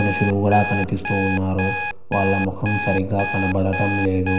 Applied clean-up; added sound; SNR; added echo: none; Alarm; 5 dB; reverberation time 0.9 s.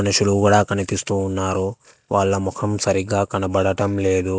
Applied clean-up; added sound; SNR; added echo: none; none; none; none.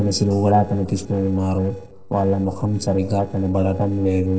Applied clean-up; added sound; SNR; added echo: neural separator model SepFormer DNS4.